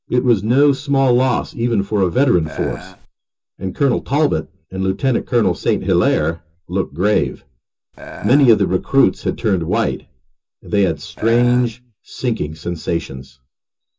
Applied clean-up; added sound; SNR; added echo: none; Burping, eructation; 14 dB; reverberation time 0.2 s.